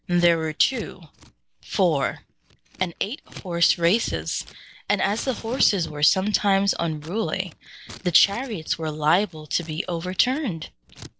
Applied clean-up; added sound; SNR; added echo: none; Scissors; 20 dB; none.